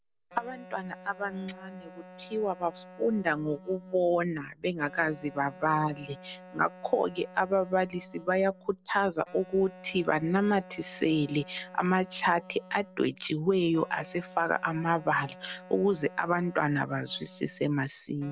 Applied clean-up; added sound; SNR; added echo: none; Wind instrument, woodwind instrument; 20 dB; none.